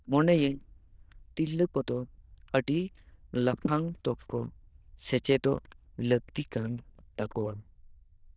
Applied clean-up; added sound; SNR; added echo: neural diffusion model UNIVERSE++.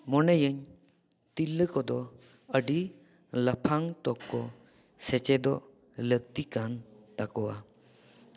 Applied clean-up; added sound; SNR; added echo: none; none; none; none.